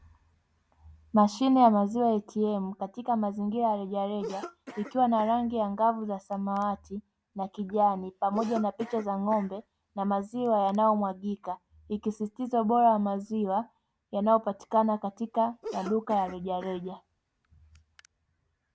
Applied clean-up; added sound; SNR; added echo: none; Cough; 18 dB; none.